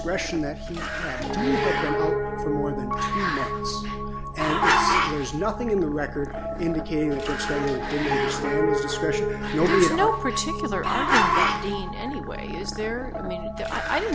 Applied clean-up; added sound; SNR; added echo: none; Growling + Piano; -1 dB; none.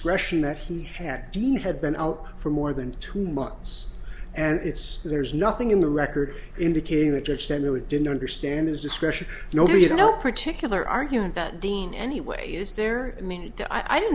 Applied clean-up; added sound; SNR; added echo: none; none; none; none.